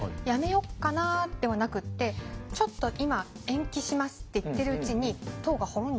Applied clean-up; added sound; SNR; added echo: none; Drum / Drum kit; 13 dB; none.